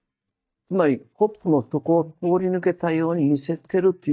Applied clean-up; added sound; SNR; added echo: neural mask model DeepFilterNet 3.